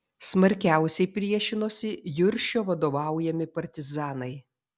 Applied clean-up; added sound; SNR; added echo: none; none; none; none.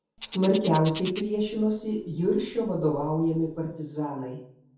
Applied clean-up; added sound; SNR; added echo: none; Bird; 16 dB; reverberation time 0.6 s.